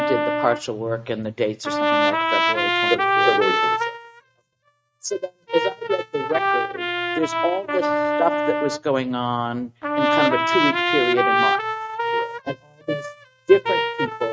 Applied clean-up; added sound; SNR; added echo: neural mask model RNNoise.